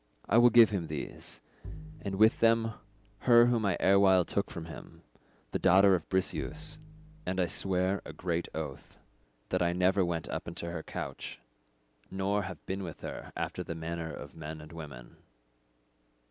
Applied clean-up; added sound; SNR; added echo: none; Bowed string instrument; 17 dB; none.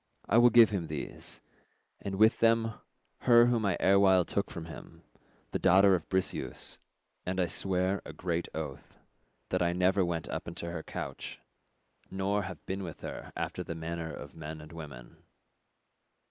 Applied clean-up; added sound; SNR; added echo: neural mask model Resemble Enhance denoiser.